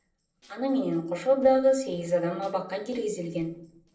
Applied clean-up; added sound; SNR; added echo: neural separator model SepFormer DNS4.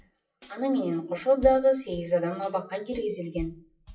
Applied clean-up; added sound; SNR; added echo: classical method WPE with log-MMSE.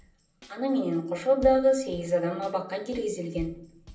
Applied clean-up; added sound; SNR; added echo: none; Drum kit; 19 dB; reverberation time 0.6 s.